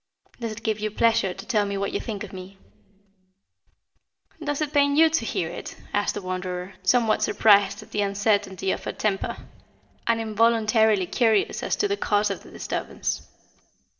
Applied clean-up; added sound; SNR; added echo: none; none; none; reverberation time 0.7 s.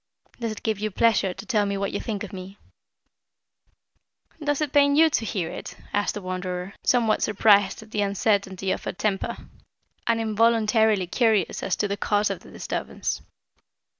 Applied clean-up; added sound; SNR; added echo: none; none; none; none.